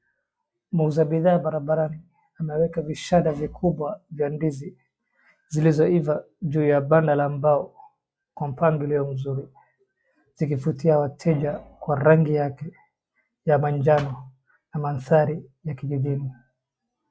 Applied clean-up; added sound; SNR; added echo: classical method log-MMSE.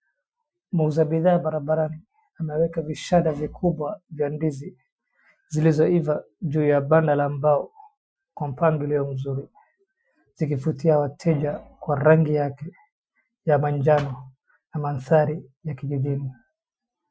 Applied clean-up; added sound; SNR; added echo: classical method Wiener filter.